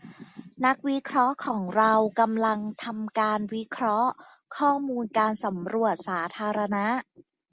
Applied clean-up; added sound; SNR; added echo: none; none; none; none.